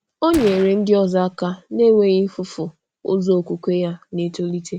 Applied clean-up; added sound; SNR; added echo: none; Gunshot, gunfire; 15 dB; none.